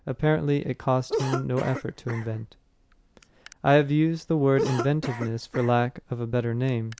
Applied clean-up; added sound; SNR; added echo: none; Cough; 11 dB; none.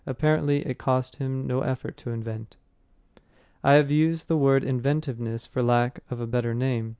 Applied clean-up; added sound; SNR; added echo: none; none; none; none.